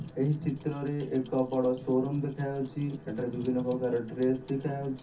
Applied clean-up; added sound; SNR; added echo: none; Keys jangling; 12 dB; reverberation time 0.3 s.